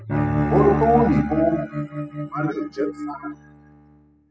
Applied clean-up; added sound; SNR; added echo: classical method spectral subtraction.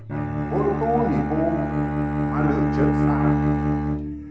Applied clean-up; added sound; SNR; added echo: none; Bowed string instrument; -5 dB; none.